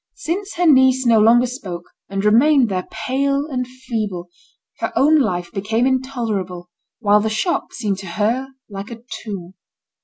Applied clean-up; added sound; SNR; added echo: none; none; none; none.